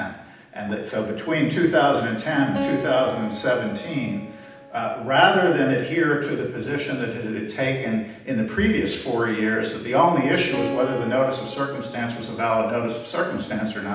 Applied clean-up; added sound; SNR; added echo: none; Keyboard (musical); 15 dB; reverberation time 0.8 s.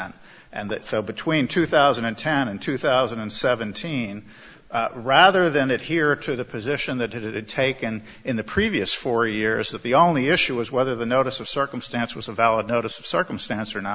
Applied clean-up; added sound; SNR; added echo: none; none; none; none.